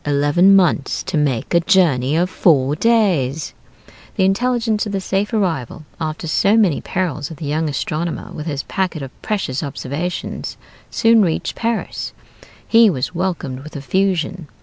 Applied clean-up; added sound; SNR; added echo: none; none; none; none.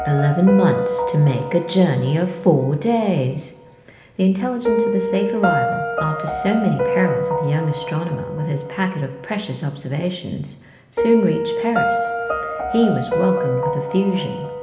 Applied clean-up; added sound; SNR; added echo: none; Piano; 3 dB; reverberation time 1.0 s.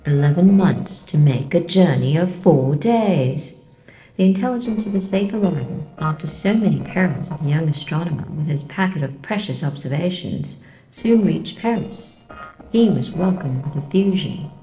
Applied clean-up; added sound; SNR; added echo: neural separator model SepFormer DNS4.